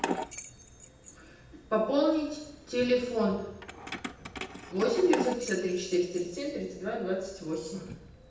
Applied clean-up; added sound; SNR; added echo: none; Keys jangling; 10 dB; reverberation time 0.8 s.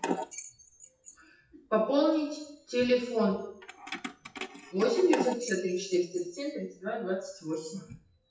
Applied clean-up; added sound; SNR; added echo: classical method WPE with log-MMSE.